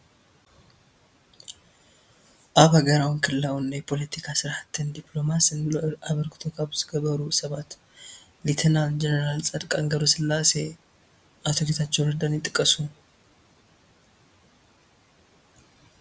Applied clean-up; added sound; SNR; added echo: none; none; none; none.